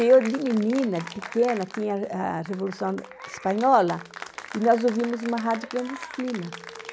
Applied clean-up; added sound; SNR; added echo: none; Applause / Cheering; 15 dB; none.